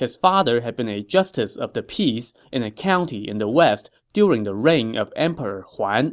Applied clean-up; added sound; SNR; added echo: none; none; none; none.